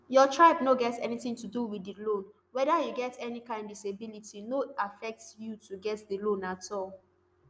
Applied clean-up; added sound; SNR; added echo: none; none; none; none.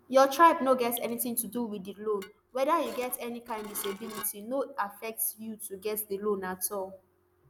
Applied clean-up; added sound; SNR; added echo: none; Dishes, pots, and pans / Glass + Drip; 18 dB; none.